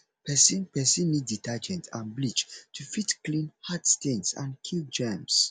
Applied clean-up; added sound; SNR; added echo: none; none; none; none.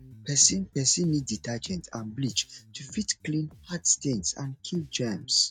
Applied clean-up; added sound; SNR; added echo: neural mask model RNNoise.